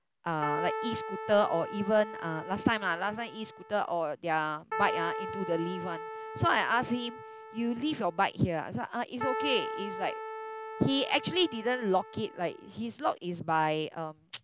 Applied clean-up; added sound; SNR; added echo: none; Keyboard (musical); 7 dB; none.